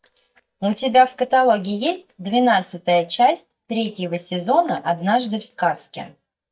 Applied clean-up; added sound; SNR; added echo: neural mask model DeepFilterNet 3.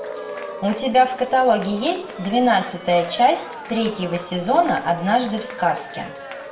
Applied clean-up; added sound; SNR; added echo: none; Cheering; 13 dB; reverberation time 0.5 s.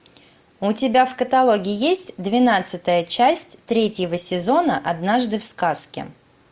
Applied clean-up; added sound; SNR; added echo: none; none; none; none.